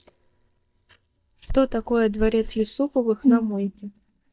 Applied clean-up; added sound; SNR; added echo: neural mask model DeepFilterNet 3.